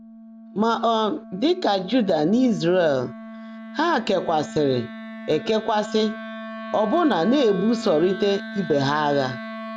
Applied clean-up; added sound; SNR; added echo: none; Wind instrument, woodwind instrument; 13 dB; none.